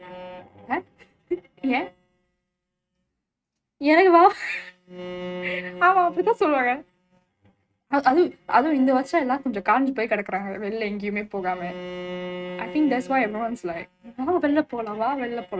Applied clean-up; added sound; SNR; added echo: neural mask model RNNoise.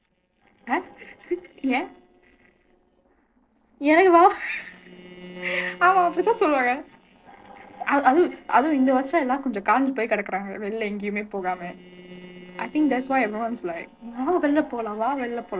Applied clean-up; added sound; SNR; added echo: neural separator model SepFormer DNS4.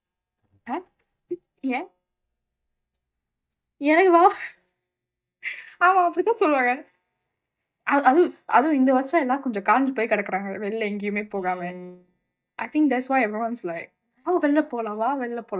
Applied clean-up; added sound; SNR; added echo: neural mask model DeepFilterNet 3.